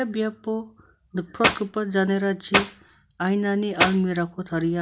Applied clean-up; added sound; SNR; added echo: none; Clapping; -2 dB; none.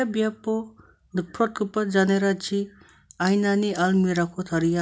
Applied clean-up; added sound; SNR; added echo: none; none; none; none.